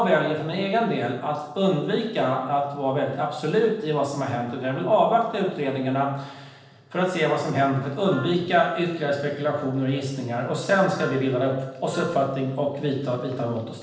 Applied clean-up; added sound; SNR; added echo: neural separator model SepFormer DNS4.